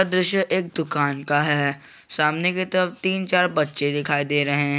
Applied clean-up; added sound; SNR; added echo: none; none; none; none.